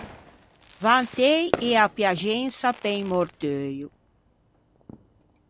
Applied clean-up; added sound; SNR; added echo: none; Fireworks; 13 dB; none.